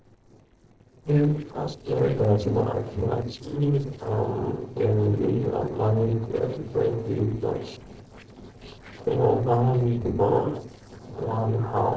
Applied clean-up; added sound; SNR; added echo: neural separator model SepFormer DNS4.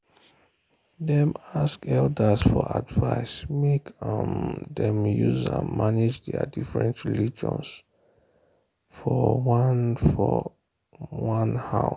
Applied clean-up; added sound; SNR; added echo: none; none; none; none.